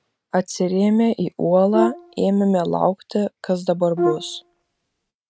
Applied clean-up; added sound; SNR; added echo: neural mask model RNNoise.